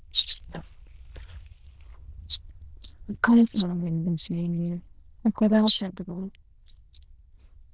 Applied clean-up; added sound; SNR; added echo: neural diffusion model UNIVERSE++.